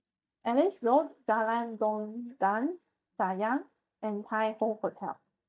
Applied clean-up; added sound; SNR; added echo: neural mask model DeepFilterNet 3.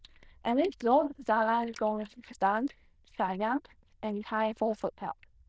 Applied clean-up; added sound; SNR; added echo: neural diffusion model UNIVERSE++.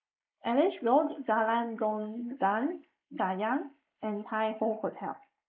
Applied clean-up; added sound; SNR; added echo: neural mask model Resemble Enhance denoiser.